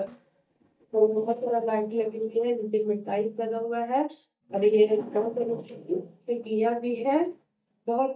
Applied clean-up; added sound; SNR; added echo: neural mask model DeepFilterNet 3.